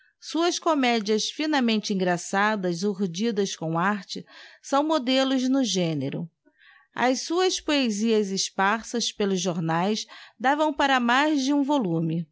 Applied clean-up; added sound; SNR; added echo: none; none; none; none.